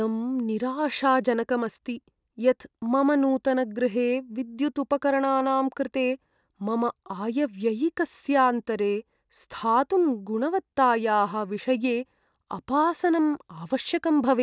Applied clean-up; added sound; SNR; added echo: none; none; none; none.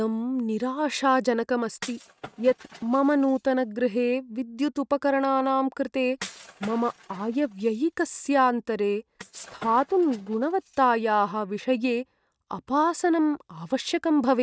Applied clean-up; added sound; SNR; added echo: neural mask model RNNoise.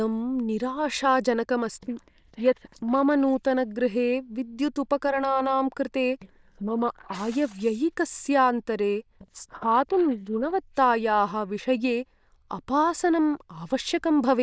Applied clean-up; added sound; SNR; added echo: neural diffusion model UNIVERSE++.